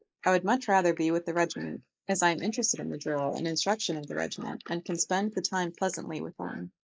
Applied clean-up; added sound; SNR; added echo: neural mask model Resemble Enhance denoiser.